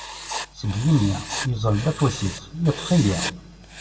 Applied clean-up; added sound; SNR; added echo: none; Writing; 11 dB; reverberation time 1.2 s.